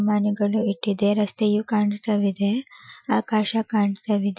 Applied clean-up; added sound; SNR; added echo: classical method Wiener filter.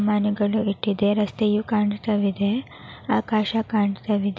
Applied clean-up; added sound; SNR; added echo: none; none; none; none.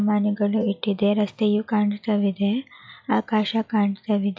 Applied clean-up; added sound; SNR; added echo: classical method log-MMSE.